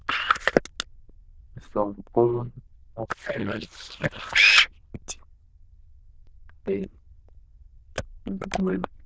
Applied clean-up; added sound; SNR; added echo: neural diffusion model UNIVERSE++.